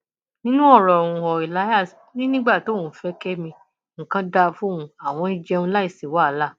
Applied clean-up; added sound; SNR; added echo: none; none; none; none.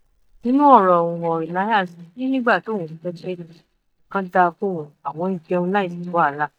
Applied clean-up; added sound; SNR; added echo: neural mask model DeepFilterNet 3.